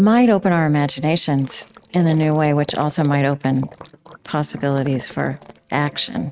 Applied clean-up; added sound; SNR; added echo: neural mask model RNNoise.